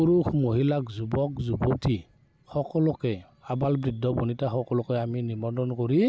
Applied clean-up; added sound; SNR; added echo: none; none; none; none.